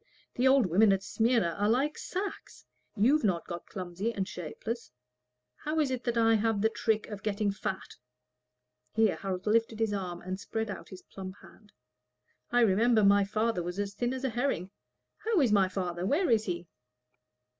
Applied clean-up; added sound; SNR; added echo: none; none; none; none.